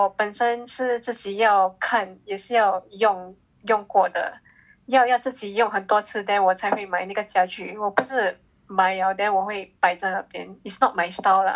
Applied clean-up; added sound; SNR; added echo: none; none; none; none.